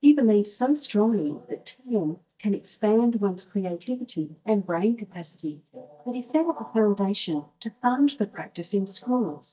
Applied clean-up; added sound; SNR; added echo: neural mask model DeepFilterNet 3.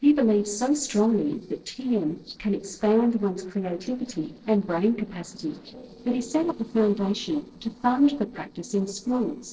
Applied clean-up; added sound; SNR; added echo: neural separator model SepFormer DNS4.